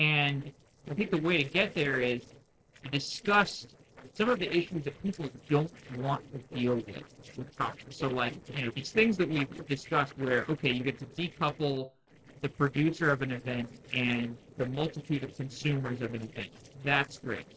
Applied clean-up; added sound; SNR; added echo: neural separator model SepFormer DNS4.